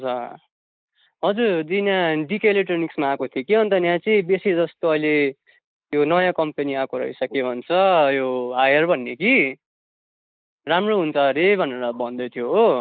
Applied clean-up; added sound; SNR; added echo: neural mask model Resemble Enhance denoiser.